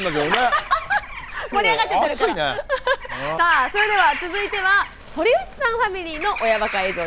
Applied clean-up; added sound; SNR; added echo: none; Bird vocalization, bird call, bird song / Crow; 11 dB; none.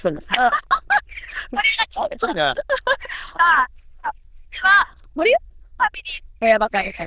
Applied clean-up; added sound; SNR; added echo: neural diffusion model UNIVERSE++.